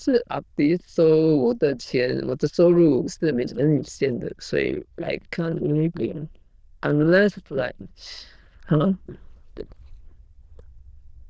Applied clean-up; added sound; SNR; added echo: neural diffusion model UNIVERSE++.